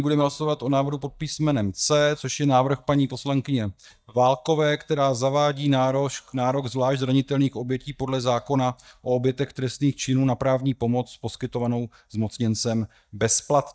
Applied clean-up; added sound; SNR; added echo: neural mask model DeepFilterNet 3.